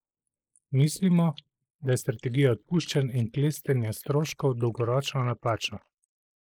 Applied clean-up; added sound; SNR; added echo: neural mask model Resemble Enhance denoiser.